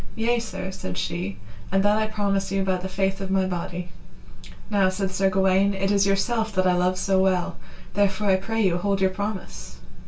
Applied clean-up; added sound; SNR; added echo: none; none; none; reverberation time 0.2 s.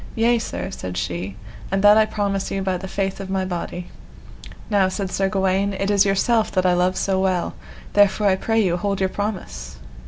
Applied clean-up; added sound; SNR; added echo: none; none; none; none.